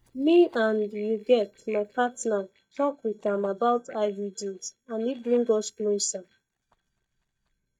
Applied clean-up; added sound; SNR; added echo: neural mask model DeepFilterNet 3.